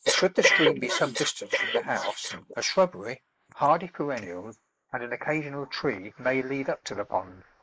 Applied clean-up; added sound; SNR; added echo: neural mask model Resemble Enhance denoiser.